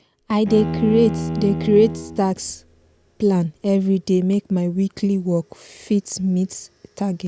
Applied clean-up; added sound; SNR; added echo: none; Bowed string instrument; 8 dB; none.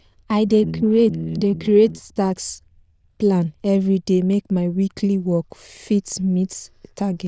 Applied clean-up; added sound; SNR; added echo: neural diffusion model UNIVERSE++.